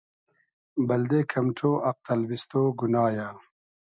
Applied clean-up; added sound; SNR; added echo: none; none; none; none.